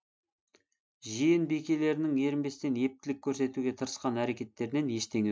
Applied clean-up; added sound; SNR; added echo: none; none; none; none.